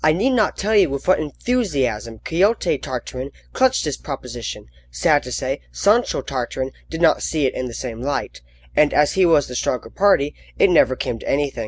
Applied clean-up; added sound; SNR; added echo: none; none; none; none.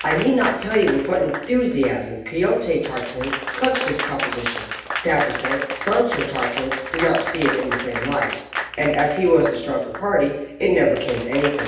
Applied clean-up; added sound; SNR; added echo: none; Applause / Crowd; 8 dB; reverberation time 0.9 s.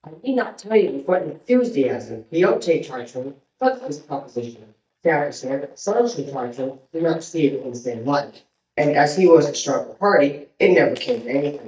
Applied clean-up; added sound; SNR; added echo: neural mask model DeepFilterNet 3.